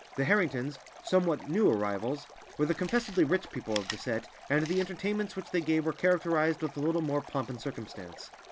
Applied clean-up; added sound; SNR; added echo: none; Stream + Chewing, mastication; 16 dB; none.